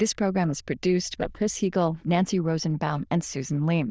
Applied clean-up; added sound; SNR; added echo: neural diffusion model UNIVERSE++.